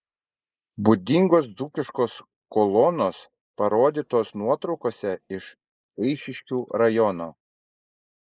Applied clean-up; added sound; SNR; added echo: neural mask model Resemble Enhance denoiser.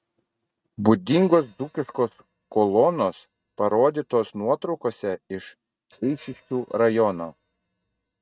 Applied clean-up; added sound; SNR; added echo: neural mask model RNNoise.